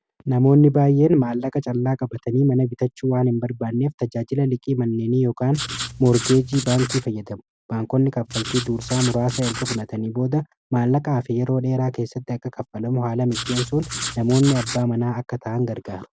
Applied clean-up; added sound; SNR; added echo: none; Writing; 9 dB; none.